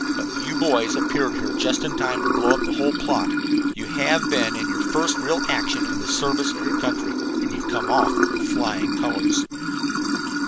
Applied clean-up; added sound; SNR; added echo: none; Sink (filling or washing) / Water; -3 dB; none.